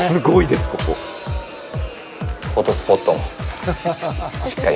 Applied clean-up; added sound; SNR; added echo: none; Crowd; 16 dB; none.